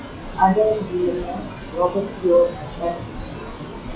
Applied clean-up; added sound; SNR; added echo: classical method log-MMSE.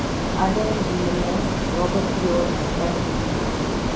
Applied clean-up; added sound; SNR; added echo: none; Ocean; -4 dB; none.